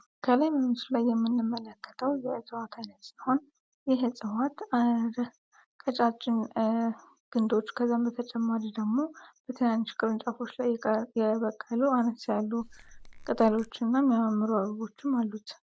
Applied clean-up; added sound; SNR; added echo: none; Squeak / Tools; 19 dB; none.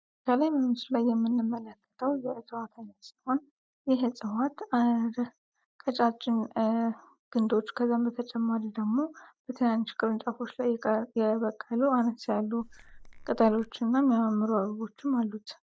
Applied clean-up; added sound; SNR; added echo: neural mask model DeepFilterNet 3.